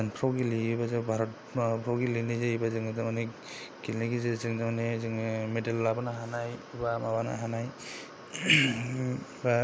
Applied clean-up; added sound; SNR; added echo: none; none; none; none.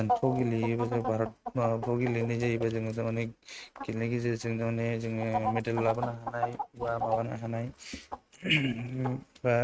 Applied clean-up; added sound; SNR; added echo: neural mask model RNNoise.